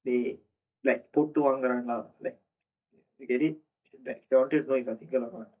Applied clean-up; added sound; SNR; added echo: neural mask model DeepFilterNet 3.